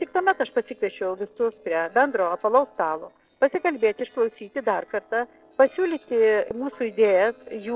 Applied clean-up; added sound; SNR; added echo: neural separator model SepFormer DNS4.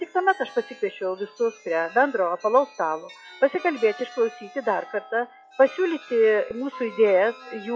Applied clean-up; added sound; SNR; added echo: classical method log-MMSE.